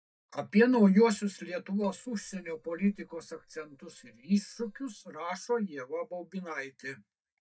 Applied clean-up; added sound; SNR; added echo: neural mask model DeepFilterNet 3.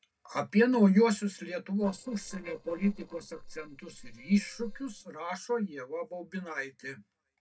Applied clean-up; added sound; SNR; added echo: neural separator model SepFormer DNS4.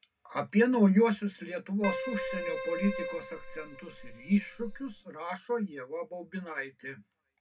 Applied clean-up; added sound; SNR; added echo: none; Keyboard (musical); 7 dB; reverberation time 0.2 s.